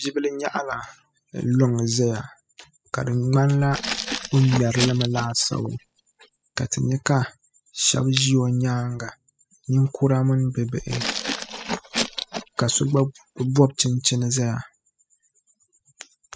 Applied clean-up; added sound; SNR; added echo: classical method spectral subtraction.